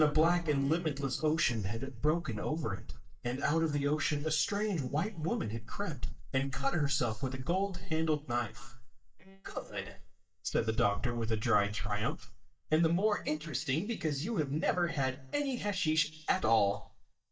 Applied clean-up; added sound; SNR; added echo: neural mask model DeepFilterNet 3.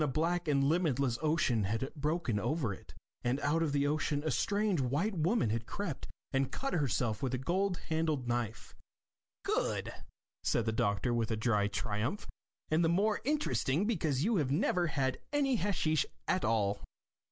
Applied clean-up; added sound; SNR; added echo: none; none; none; none.